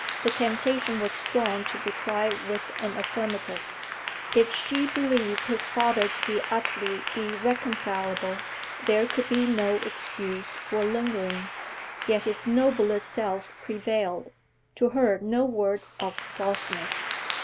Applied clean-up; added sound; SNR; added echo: none; Applause / Clapping; 7 dB; none.